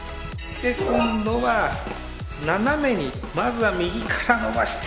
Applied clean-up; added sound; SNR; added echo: none; Drum kit; 17 dB; none.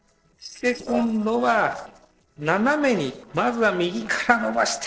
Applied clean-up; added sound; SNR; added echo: neural separator model SepFormer DNS4.